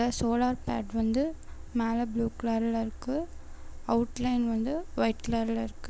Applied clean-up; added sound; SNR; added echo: none; none; none; none.